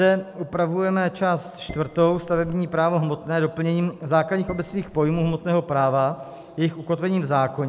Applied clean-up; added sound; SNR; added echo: none; Dishes, pots, and pans; 17 dB; none.